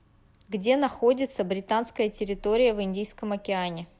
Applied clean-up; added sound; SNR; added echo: none; none; none; none.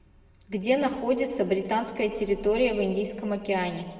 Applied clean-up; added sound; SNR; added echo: none; none; none; reverberation time 1.4 s.